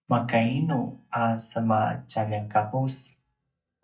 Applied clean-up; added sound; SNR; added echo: neural mask model DeepFilterNet 3.